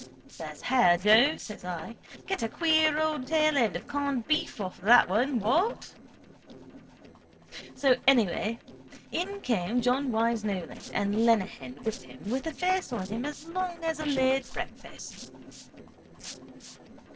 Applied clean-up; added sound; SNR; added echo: neural separator model SepFormer DNS4.